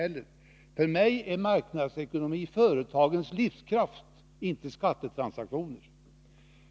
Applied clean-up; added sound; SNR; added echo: none; none; none; none.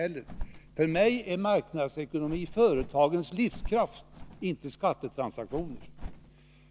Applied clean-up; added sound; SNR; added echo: none; Bird; 13 dB; none.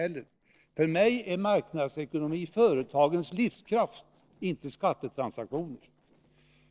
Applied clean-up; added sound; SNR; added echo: neural separator model SepFormer DNS4.